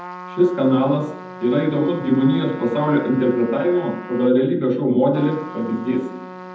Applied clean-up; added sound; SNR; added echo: none; Trumpet; 15 dB; reverberation time 0.8 s.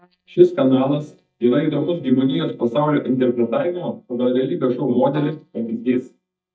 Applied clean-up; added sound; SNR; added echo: neural mask model DeepFilterNet 3.